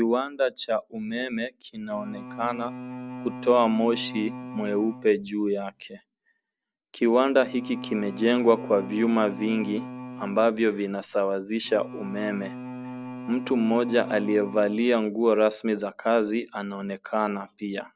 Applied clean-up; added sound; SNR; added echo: none; Bowed string instrument; 13 dB; none.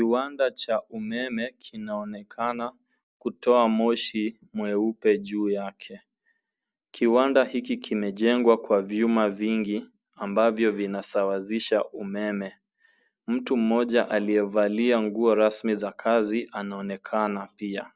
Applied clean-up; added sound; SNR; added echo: none; none; none; none.